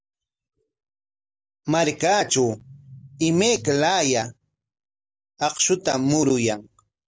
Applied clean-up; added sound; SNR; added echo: none; none; none; none.